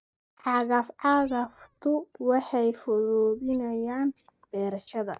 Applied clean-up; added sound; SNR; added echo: neural mask model DeepFilterNet 3.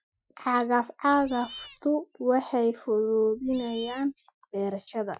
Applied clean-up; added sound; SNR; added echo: classical method Wiener filter.